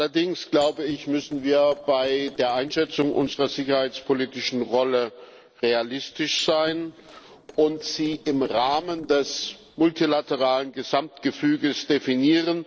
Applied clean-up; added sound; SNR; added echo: neural separator model SepFormer DNS4.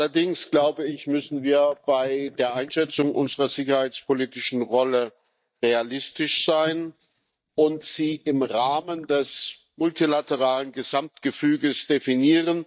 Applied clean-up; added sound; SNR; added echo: neural mask model DeepFilterNet 3.